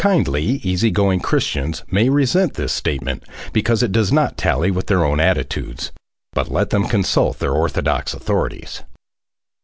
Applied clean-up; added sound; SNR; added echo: none; none; none; none.